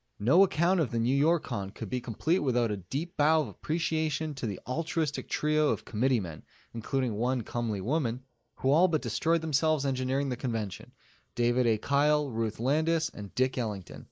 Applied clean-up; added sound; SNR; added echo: neural mask model Resemble Enhance denoiser.